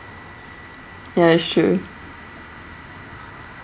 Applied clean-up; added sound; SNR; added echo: none; none; none; none.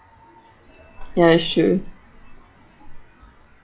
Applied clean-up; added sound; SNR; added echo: classical method log-MMSE.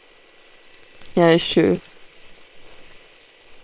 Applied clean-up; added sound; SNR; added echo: neural separator model SepFormer WHAM!.